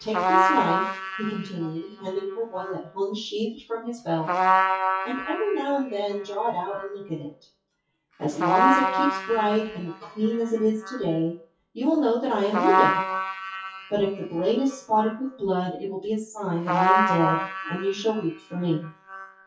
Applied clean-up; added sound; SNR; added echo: classical method WPE with log-MMSE.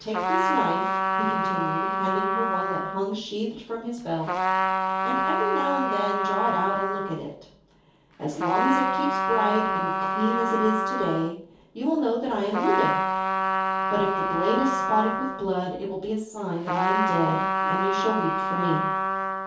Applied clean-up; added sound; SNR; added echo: none; Trumpet; -2 dB; reverberation time 0.6 s.